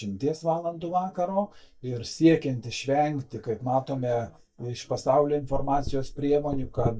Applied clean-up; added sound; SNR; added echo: neural mask model DeepFilterNet 3.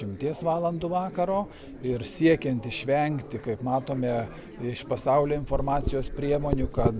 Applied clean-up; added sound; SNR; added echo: none; none; none; none.